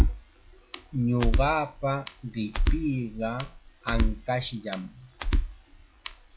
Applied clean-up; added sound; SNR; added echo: classical method log-MMSE.